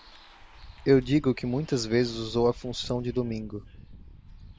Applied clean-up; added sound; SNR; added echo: none; Bus; 17 dB; none.